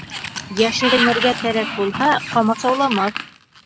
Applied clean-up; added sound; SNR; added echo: none; Sliding door; 6 dB; none.